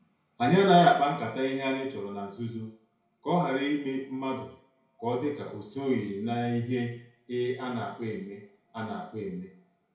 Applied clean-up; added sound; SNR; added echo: none; none; none; reverberation time 0.6 s.